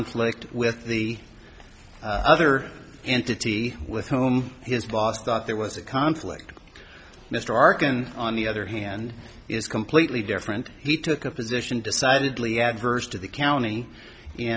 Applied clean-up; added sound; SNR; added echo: none; none; none; none.